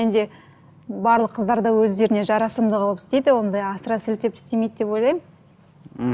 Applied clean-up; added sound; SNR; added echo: none; none; none; none.